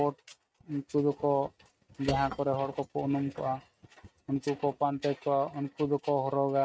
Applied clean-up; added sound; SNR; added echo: neural mask model RNNoise.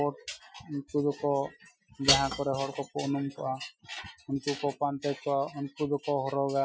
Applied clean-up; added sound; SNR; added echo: classical method Wiener filter.